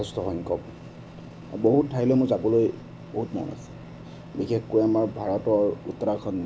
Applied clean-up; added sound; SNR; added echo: none; Microwave oven; 17 dB; none.